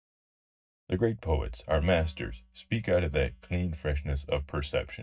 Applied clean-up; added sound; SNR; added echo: neural mask model DeepFilterNet 3.